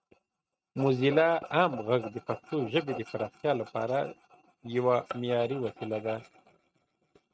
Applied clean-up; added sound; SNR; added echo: neural mask model RNNoise.